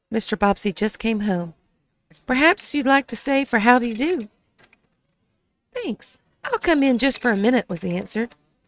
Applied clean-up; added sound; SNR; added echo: neural mask model RNNoise.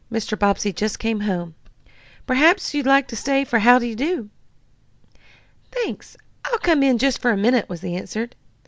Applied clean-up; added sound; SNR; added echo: none; none; none; none.